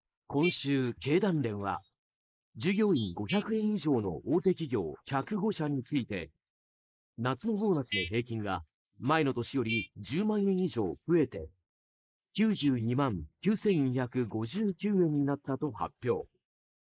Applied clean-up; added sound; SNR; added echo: neural mask model Resemble Enhance denoiser.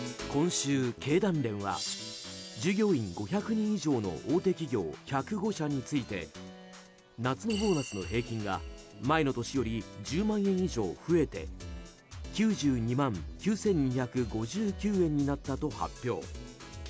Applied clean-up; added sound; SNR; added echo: none; none; none; none.